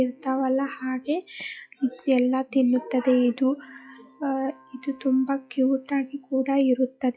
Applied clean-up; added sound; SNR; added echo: classical method log-MMSE.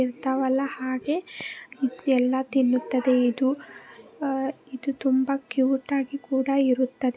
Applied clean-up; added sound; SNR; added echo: none; none; none; none.